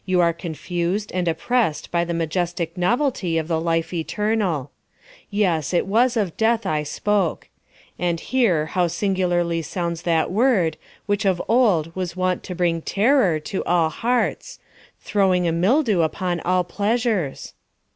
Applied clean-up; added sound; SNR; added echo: none; none; none; none.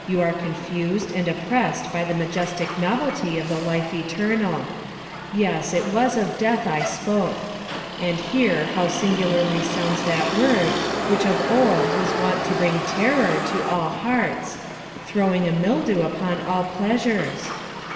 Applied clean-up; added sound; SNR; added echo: none; Motor vehicle (road); 6 dB; reverberation time 2.1 s.